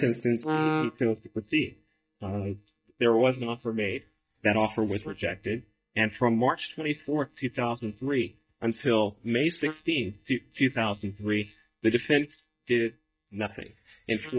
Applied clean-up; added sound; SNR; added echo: neural mask model DeepFilterNet 3.